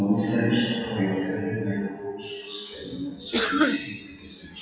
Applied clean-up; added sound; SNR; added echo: classical method WPE with log-MMSE.